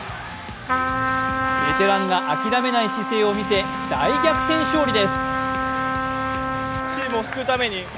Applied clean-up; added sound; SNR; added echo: none; Trumpet; 0 dB; none.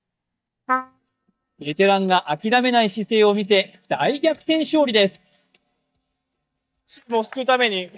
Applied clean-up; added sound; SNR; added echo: neural mask model DeepFilterNet 3.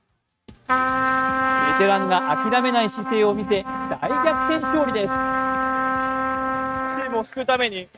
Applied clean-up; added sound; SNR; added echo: neural mask model RNNoise.